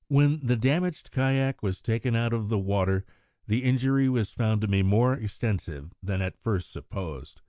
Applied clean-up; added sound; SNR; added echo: none; none; none; none.